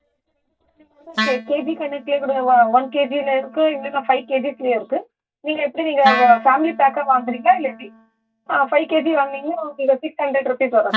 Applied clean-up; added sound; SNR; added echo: neural mask model DeepFilterNet 3.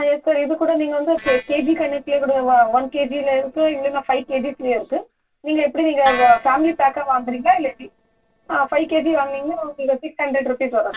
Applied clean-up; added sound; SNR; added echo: neural separator model SepFormer DNS4.